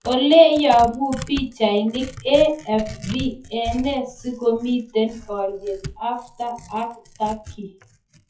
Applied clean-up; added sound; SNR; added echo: classical method WPE with log-MMSE.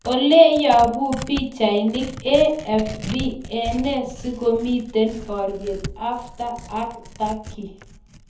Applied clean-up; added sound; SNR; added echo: none; Tearing; 15 dB; reverberation time 0.7 s.